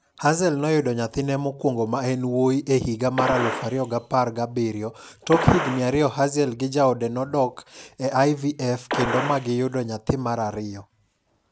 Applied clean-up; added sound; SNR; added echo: none; Gunshot, gunfire; 7 dB; none.